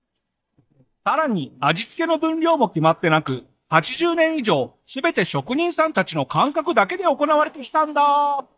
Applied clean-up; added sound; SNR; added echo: neural mask model DeepFilterNet 3.